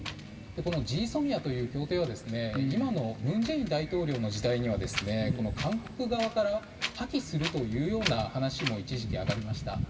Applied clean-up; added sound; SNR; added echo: none; Wind; 8 dB; reverberation time 2.4 s.